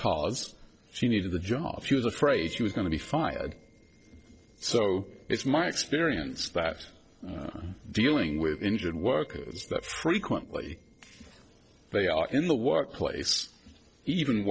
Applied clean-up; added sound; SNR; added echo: neural separator model SepFormer DNS4.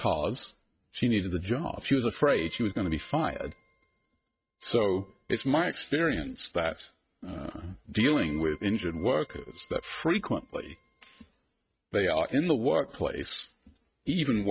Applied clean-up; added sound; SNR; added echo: neural mask model RNNoise.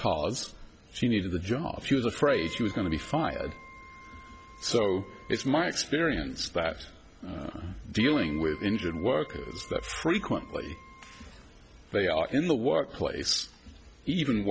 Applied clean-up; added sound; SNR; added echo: none; Wind instrument, woodwind instrument; 19 dB; none.